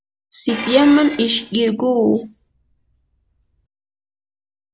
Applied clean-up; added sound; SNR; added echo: none; Dishes, pots, and pans; 15 dB; none.